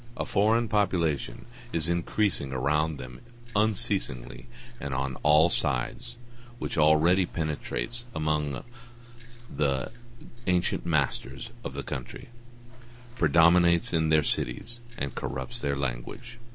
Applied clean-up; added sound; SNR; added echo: none; Chewing, mastication; 10 dB; none.